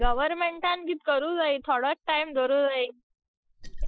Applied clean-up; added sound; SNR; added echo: classical method Wiener filter.